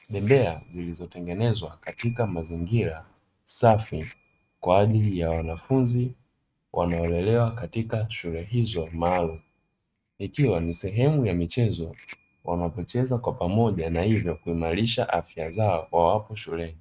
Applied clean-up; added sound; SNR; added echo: neural mask model RNNoise.